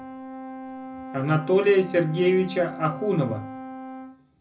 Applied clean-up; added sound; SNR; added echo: none; Brass instrument; 12 dB; reverberation time 0.4 s.